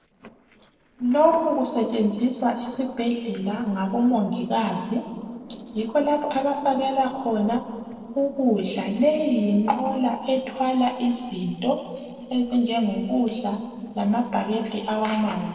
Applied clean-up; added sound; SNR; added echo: neural separator model SepFormer DNS4.